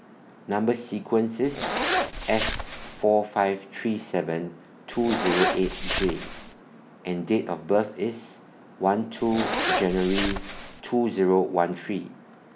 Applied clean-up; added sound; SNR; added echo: none; Zipper (clothing); 2 dB; none.